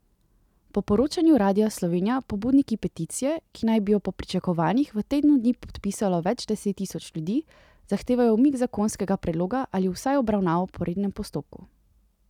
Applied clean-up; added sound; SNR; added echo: none; none; none; none.